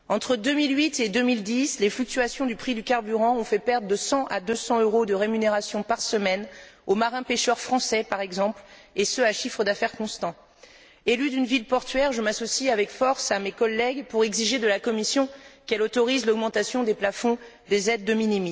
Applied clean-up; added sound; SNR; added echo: none; none; none; none.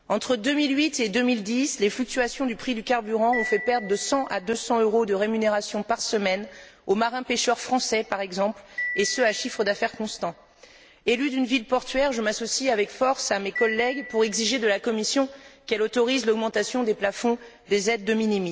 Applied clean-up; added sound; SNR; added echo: none; Marimba, xylophone; 14 dB; none.